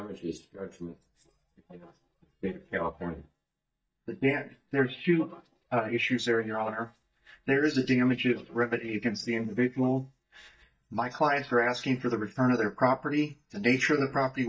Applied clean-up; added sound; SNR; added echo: neural mask model DeepFilterNet 3.